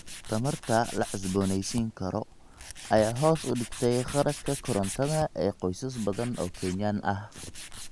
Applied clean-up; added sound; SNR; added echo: none; Tools; 10 dB; none.